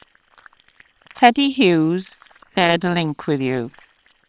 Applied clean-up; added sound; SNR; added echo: neural separator model SepFormer WHAM!.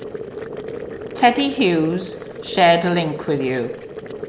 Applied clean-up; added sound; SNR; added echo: none; Boiling; 11 dB; none.